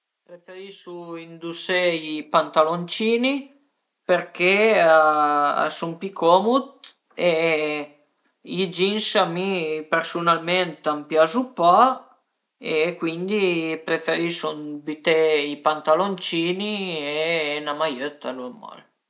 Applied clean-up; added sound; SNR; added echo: none; none; none; none.